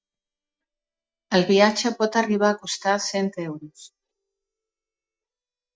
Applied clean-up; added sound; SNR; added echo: neural mask model DeepFilterNet 3.